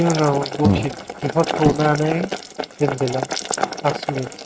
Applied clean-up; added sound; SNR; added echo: neural mask model RNNoise.